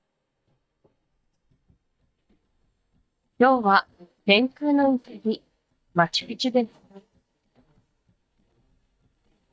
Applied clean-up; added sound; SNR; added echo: neural mask model DeepFilterNet 3.